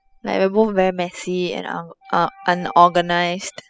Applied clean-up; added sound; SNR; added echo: classical method spectral subtraction.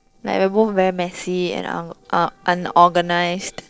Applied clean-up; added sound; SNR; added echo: neural separator model SepFormer DNS4.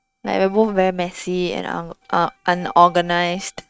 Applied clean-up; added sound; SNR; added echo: neural mask model RNNoise.